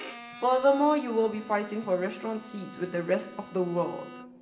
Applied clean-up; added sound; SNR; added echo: none; Bowed string instrument; 17 dB; reverberation time 2.0 s.